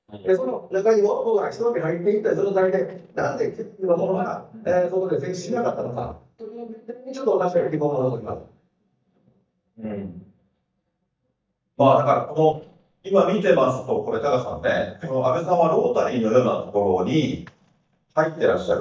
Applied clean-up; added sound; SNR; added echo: neural mask model DeepFilterNet 3.